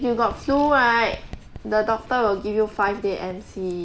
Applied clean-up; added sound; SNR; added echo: none; Writing + Accelerating, revving, vroom; 18 dB; none.